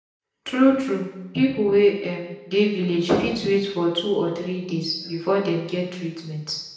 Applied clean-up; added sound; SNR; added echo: none; none; none; reverberation time 0.9 s.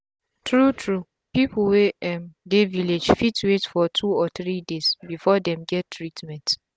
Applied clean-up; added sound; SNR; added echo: none; none; none; none.